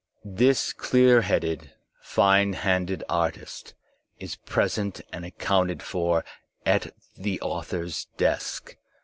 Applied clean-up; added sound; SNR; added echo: none; none; none; none.